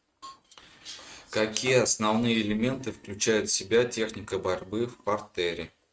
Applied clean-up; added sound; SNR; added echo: neural mask model RNNoise.